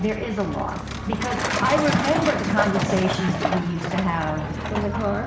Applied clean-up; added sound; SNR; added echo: none; Truck; 1 dB; reverberation time 0.9 s.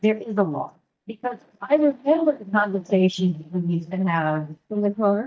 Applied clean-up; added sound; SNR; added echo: neural mask model DeepFilterNet 3.